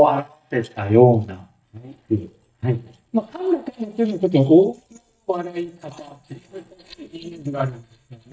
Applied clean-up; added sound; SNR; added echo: neural mask model DeepFilterNet 3.